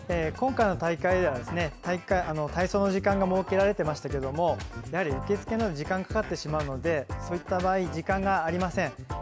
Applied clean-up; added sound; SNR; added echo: none; none; none; none.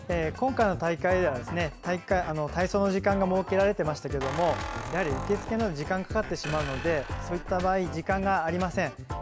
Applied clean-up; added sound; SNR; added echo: none; Squeak; 11 dB; none.